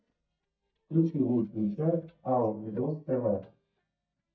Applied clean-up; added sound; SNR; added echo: neural mask model DeepFilterNet 3.